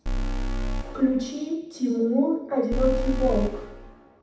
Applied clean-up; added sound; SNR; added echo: none; Alarm; 2 dB; reverberation time 0.7 s.